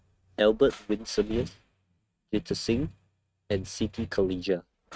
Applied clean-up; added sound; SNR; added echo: neural mask model RNNoise.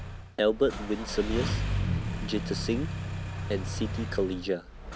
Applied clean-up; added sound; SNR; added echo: none; Engine starting; 1 dB; none.